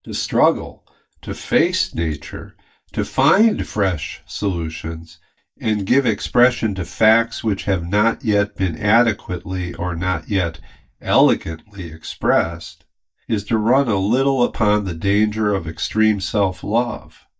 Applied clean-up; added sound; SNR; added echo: neural mask model DeepFilterNet 3.